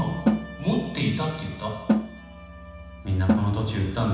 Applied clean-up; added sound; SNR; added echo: none; Snare drum; -2 dB; reverberation time 1.1 s.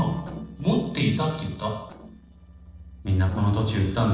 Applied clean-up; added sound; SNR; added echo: neural separator model SepFormer DNS4.